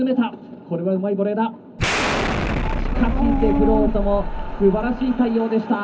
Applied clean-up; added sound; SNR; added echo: none; Explosion; 1 dB; reverberation time 0.4 s.